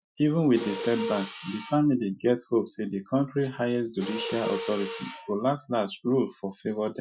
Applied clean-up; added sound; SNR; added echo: classical method Wiener filter.